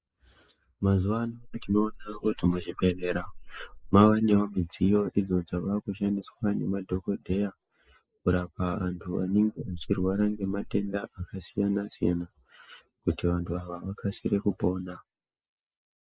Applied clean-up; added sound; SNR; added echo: neural mask model Resemble Enhance denoiser.